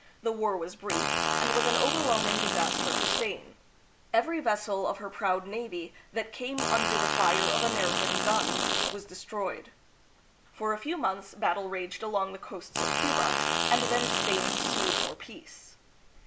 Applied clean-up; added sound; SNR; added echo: none; Fart; -4 dB; none.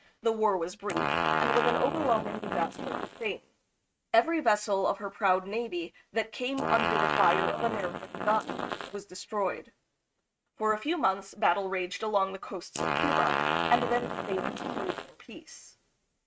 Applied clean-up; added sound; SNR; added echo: neural mask model RNNoise.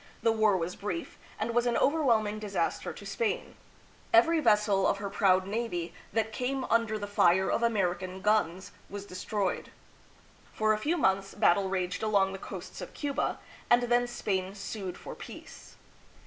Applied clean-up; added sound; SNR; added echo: none; none; none; none.